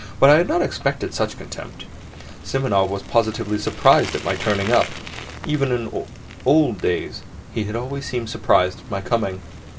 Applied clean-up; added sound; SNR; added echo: none; Bicycle; 14 dB; none.